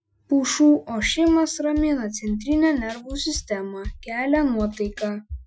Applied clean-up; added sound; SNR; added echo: classical method Wiener filter.